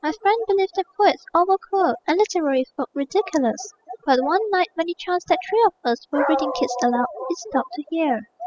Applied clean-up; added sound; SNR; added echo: classical method spectral subtraction.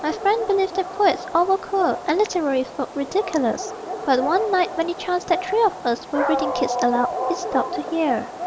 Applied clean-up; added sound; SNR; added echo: none; Dog; 7 dB; none.